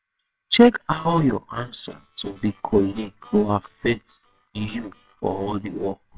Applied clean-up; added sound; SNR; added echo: neural separator model SepFormer WHAMR!.